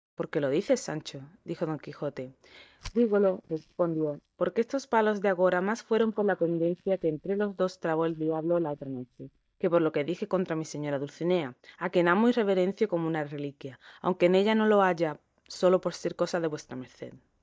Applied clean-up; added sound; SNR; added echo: neural mask model DeepFilterNet 3.